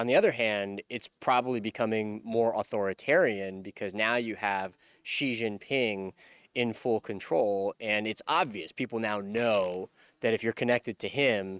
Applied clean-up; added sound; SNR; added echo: neural mask model RNNoise.